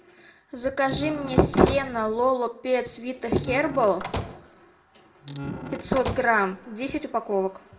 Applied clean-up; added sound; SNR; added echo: none; Squeak / Slam / Wood; 10 dB; reverberation time 1.0 s.